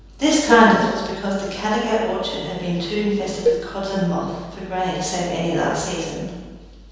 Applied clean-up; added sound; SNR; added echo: none; Dishes, pots, and pans; 3 dB; reverberation time 1.2 s.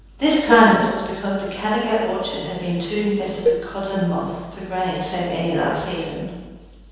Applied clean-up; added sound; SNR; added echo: neural separator model SepFormer DNS4.